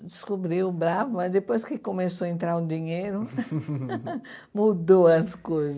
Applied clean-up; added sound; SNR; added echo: none; none; none; none.